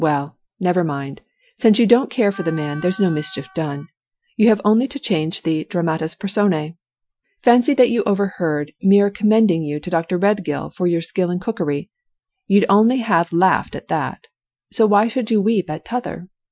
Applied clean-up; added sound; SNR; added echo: classical method Wiener filter.